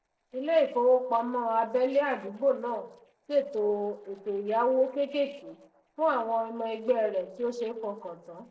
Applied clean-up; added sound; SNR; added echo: neural separator model SepFormer DNS4.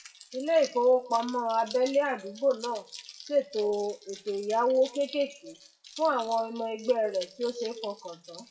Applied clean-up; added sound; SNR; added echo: classical method WPE with log-MMSE.